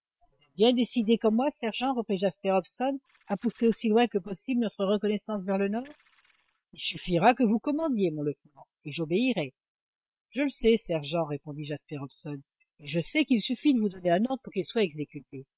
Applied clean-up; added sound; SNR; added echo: neural separator model SepFormer WHAM!.